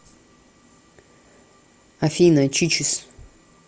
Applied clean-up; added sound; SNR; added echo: none; none; none; none.